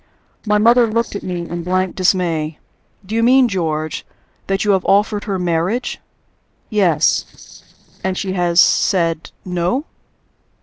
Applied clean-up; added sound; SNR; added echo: neural separator model SepFormer DNS4.